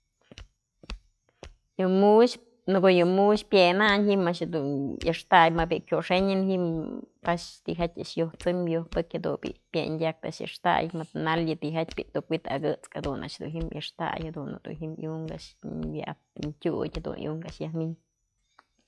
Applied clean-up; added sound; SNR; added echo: classical method log-MMSE.